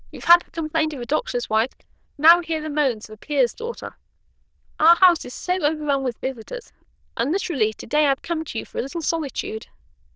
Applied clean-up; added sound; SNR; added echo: neural diffusion model UNIVERSE++.